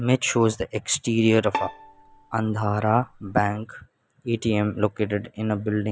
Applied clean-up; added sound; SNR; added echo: none; Bowed string instrument; 12 dB; none.